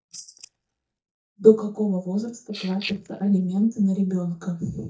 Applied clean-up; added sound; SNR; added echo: neural mask model DeepFilterNet 3.